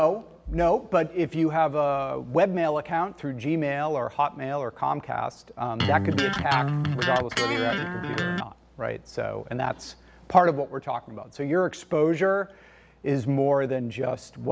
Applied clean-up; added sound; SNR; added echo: none; Electric guitar; 1 dB; none.